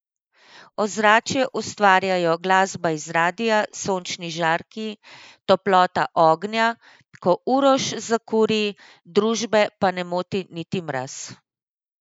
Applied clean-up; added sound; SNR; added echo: neural mask model Resemble Enhance denoiser.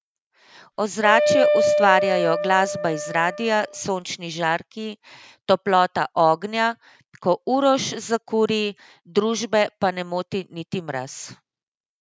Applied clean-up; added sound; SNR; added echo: none; Wind instrument, woodwind instrument; 0 dB; none.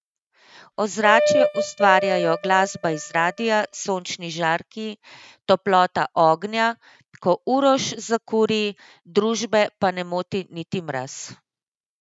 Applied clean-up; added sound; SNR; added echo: neural mask model RNNoise.